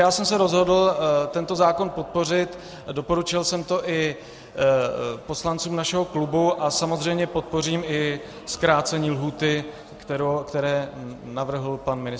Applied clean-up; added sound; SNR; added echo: none; none; none; none.